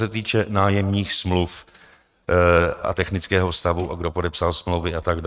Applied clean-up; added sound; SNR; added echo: neural mask model RNNoise.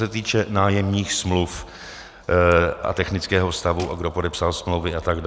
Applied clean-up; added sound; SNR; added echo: none; Crushing; 18 dB; none.